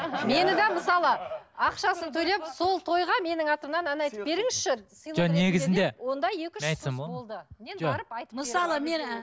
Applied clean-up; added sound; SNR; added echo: none; none; none; none.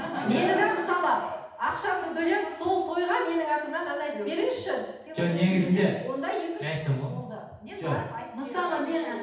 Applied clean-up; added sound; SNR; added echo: none; none; none; reverberation time 0.8 s.